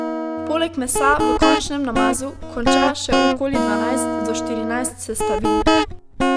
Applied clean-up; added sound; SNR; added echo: none; Guitar; -3 dB; none.